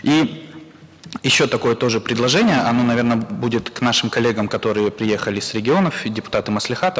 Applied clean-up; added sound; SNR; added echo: none; none; none; none.